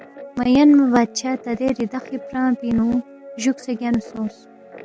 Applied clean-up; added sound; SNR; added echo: none; Guitar; 20 dB; none.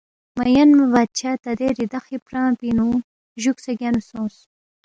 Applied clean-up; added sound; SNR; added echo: none; none; none; none.